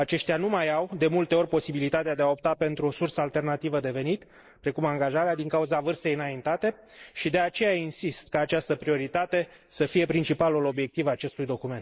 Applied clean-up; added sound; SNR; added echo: neural mask model Resemble Enhance denoiser.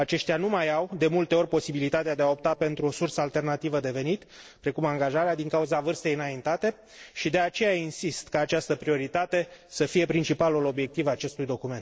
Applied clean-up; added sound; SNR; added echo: neural separator model SepFormer DNS4.